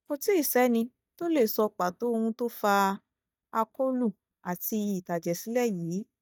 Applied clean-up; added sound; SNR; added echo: neural mask model DeepFilterNet 3.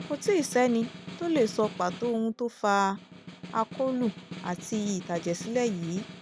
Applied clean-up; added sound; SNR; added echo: none; Snare drum; 14 dB; none.